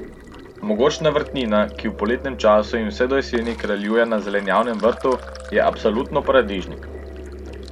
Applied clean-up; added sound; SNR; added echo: none; Musical instrument + Sink (filling or washing); 14 dB; none.